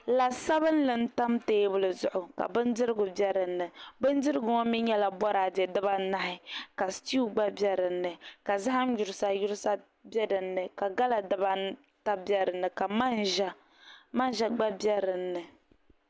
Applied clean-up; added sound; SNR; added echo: none; none; none; none.